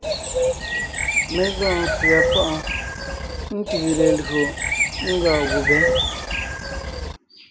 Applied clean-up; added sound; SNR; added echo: none; Bird; -2 dB; none.